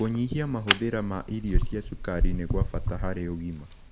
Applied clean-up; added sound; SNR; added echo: none; Camera; -2 dB; reverberation time 0.8 s.